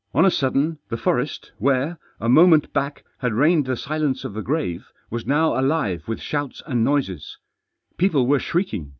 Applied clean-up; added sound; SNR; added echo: none; none; none; none.